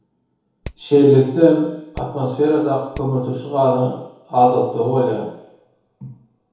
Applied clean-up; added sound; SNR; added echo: none; Hammer; 15 dB; reverberation time 2.0 s.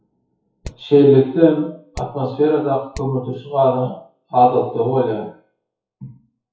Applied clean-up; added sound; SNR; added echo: classical method WPE with log-MMSE.